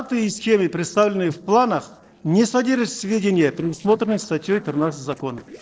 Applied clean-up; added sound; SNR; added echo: neural separator model SepFormer DNS4.